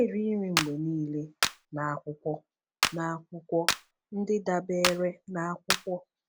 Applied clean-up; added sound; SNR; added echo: none; Clapping; 3 dB; none.